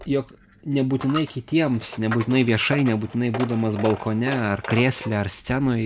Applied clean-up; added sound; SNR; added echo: none; Coin (dropping); 14 dB; none.